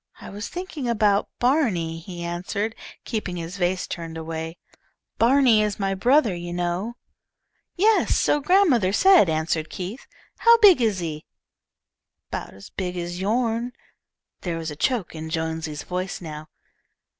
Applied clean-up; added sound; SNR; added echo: none; none; none; none.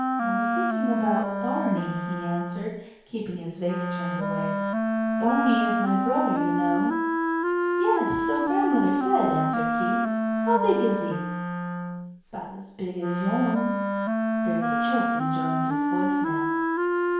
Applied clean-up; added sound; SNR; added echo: none; Wind instrument, woodwind instrument; -3 dB; reverberation time 1.0 s.